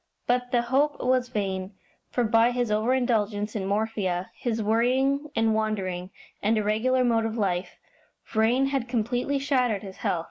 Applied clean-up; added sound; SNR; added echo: neural mask model Resemble Enhance denoiser.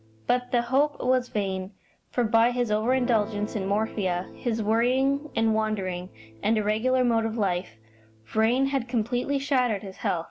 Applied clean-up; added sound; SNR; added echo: none; Guitar; 19 dB; none.